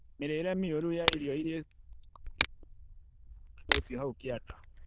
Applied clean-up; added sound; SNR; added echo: neural diffusion model UNIVERSE++.